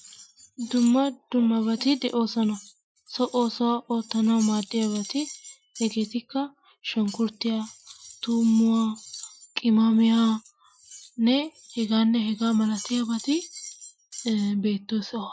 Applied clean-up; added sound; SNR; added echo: classical method Wiener filter.